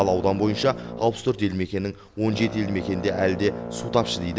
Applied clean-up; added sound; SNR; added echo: none; Brass instrument; 10 dB; none.